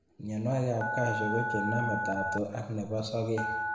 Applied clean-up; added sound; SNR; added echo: none; Telephone; 3 dB; reverberation time 1.0 s.